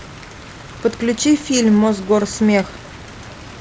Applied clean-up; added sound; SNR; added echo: none; Rain; 17 dB; none.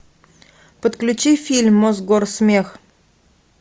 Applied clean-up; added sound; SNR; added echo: none; none; none; none.